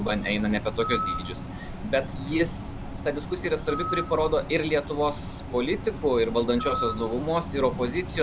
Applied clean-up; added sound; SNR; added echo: none; Bird; 6 dB; none.